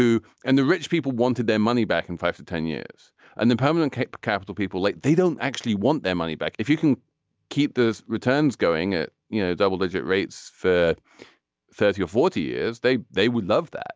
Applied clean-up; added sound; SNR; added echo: none; none; none; none.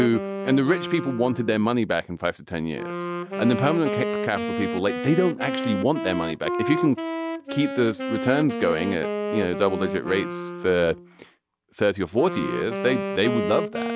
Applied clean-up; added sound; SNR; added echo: none; Wind instrument, woodwind instrument; 5 dB; none.